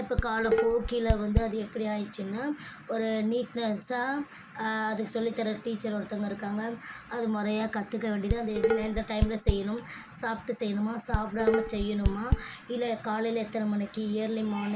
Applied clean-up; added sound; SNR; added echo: none; Dishes, pots, and pans; -1 dB; none.